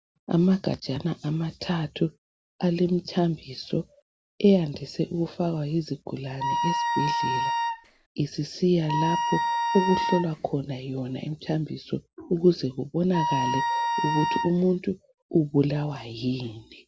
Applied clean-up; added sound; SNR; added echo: none; Wind instrument, woodwind instrument; 0 dB; none.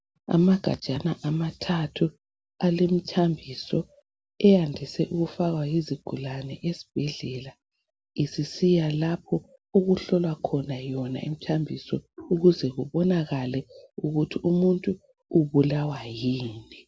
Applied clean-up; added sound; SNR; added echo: none; none; none; none.